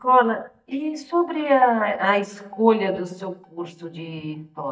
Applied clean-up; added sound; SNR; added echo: neural mask model DeepFilterNet 3.